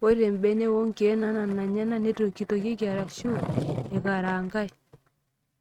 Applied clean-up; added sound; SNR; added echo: neural mask model RNNoise.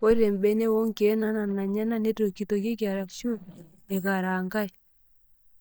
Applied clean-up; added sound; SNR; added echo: neural mask model DeepFilterNet 3.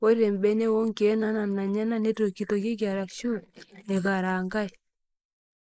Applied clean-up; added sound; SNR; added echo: neural mask model Resemble Enhance denoiser.